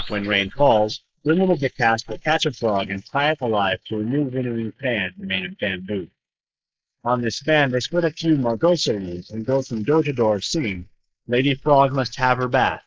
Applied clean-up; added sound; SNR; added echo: neural mask model Resemble Enhance denoiser.